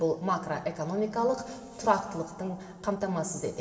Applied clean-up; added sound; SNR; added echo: none; none; none; reverberation time 2.1 s.